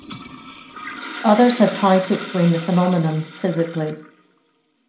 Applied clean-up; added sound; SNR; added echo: none; Toilet flush; 14 dB; reverberation time 0.4 s.